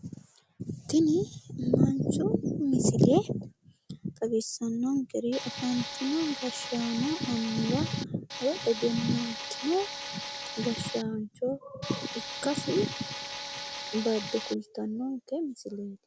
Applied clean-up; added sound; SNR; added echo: none; Tools; 8 dB; none.